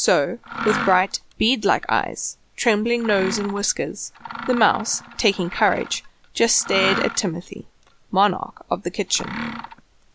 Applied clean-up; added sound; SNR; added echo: none; Mechanisms; 11 dB; none.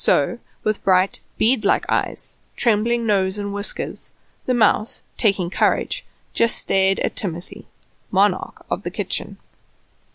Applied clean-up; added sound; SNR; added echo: none; none; none; none.